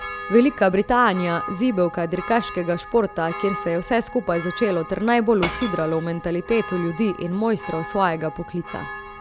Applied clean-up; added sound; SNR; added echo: none; Church bell + Shatter / Crushing; 12 dB; none.